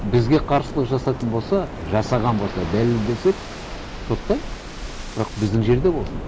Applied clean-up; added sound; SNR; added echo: none; Waves, surf; 8 dB; none.